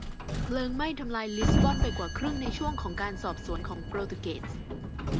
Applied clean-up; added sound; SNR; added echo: none; Sliding door; -4 dB; none.